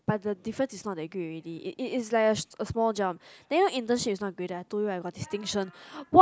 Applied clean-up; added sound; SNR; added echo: none; none; none; none.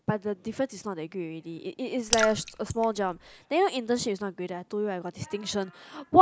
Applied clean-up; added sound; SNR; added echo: none; Raindrop / Splash, splatter; 6 dB; none.